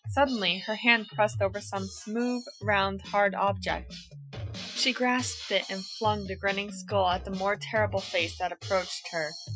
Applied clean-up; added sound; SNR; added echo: classical method Wiener filter.